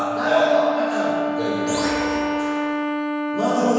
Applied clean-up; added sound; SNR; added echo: none; Wind instrument, woodwind instrument; 2 dB; reverberation time 1.9 s.